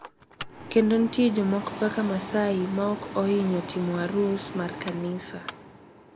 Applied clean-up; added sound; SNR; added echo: none; Mechanical fan; 12 dB; none.